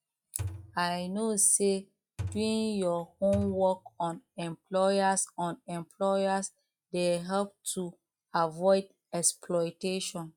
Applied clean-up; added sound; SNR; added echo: classical method log-MMSE.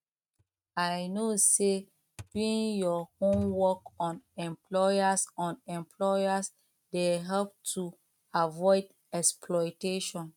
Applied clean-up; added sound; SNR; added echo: neural mask model RNNoise.